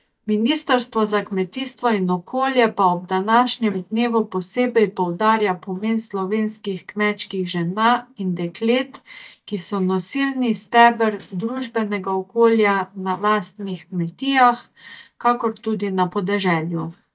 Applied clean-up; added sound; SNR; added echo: neural mask model DeepFilterNet 3.